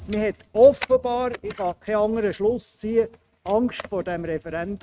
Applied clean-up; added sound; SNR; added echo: neural mask model RNNoise.